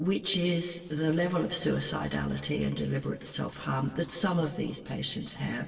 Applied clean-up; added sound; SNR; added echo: neural separator model SepFormer DNS4.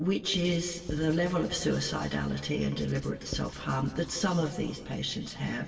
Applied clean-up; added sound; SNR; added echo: none; Writing; 15 dB; reverberation time 1.9 s.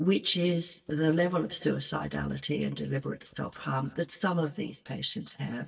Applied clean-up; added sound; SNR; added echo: neural mask model DeepFilterNet 3.